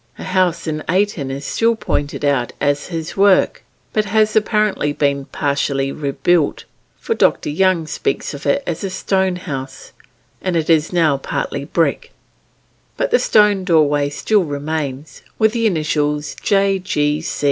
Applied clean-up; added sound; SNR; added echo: none; none; none; none.